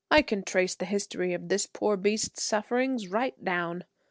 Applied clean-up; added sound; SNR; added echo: neural separator model SepFormer DNS4.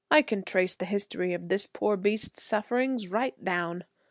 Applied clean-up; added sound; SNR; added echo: none; none; none; none.